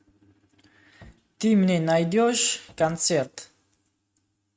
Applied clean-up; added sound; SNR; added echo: neural mask model RNNoise.